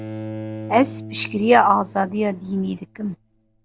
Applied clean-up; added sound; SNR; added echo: none; Bowed string instrument; 14 dB; none.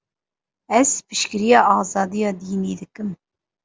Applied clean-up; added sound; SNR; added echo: none; none; none; none.